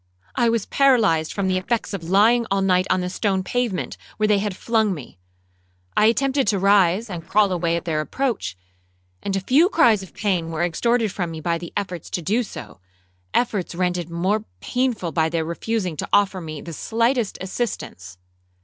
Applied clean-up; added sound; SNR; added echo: neural separator model SepFormer DNS4.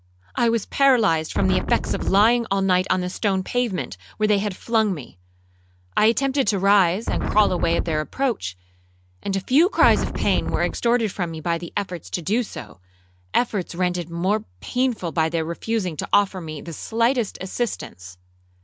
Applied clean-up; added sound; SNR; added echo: none; Wind; 1 dB; none.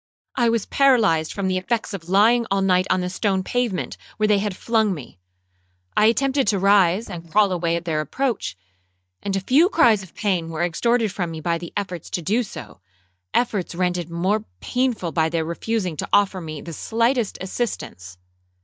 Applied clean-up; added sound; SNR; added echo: neural mask model DeepFilterNet 3.